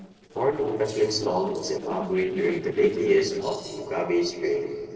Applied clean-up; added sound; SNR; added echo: neural separator model SepFormer DNS4.